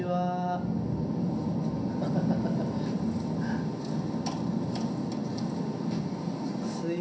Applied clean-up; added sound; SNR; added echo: none; none; none; reverberation time 0.6 s.